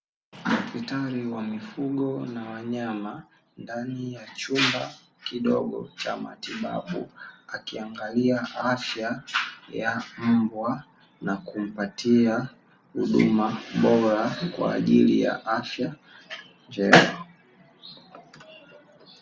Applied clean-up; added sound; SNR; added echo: none; none; none; none.